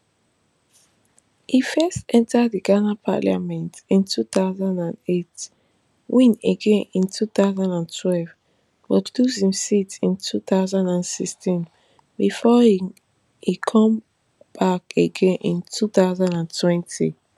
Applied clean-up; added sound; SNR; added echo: none; none; none; none.